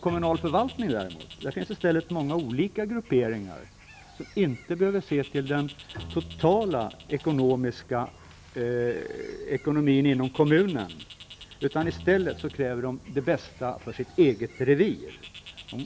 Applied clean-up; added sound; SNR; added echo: none; Bowed string instrument + Bird; 19 dB; none.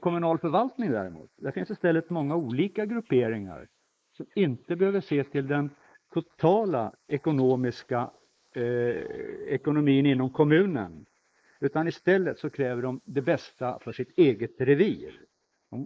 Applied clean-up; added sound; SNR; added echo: neural mask model Resemble Enhance denoiser.